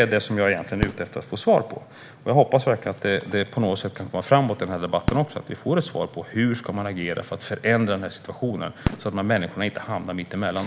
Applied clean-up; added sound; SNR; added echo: none; Fireworks; 9 dB; none.